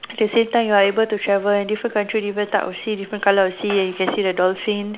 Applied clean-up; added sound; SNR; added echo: none; none; none; none.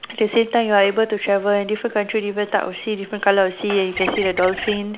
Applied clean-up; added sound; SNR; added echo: none; Bird; 9 dB; none.